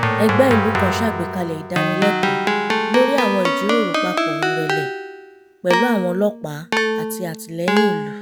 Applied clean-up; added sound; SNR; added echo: none; Keyboard (musical); -1 dB; none.